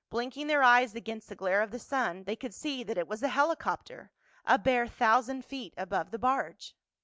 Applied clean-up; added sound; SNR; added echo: none; none; none; none.